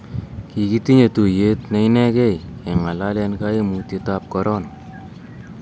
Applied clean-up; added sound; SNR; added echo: none; none; none; none.